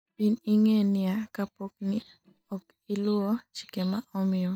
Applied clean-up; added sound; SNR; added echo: neural mask model DeepFilterNet 3.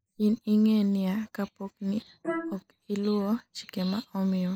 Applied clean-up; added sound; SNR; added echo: neural mask model Resemble Enhance denoiser.